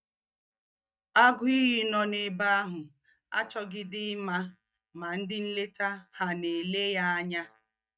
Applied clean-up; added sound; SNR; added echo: neural mask model DeepFilterNet 3.